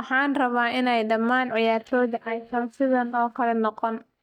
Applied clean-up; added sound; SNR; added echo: neural mask model DeepFilterNet 3.